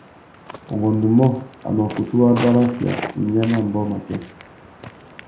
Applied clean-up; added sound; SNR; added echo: none; Walk, footsteps; 15 dB; reverberation time 0.5 s.